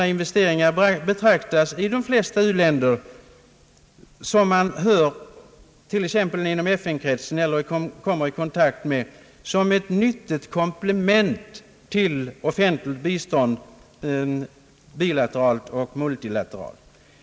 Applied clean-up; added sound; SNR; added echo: none; none; none; none.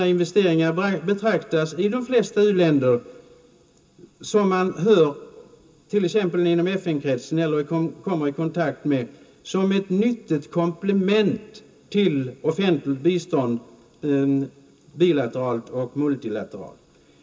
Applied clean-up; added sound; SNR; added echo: none; none; none; reverberation time 0.2 s.